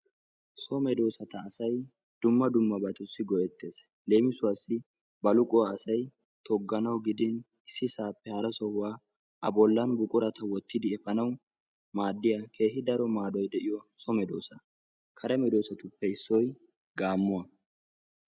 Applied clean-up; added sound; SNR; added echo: none; none; none; none.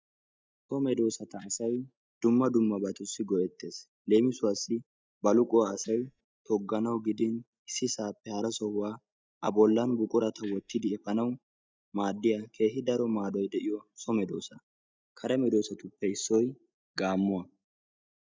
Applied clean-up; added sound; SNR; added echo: neural mask model DeepFilterNet 3.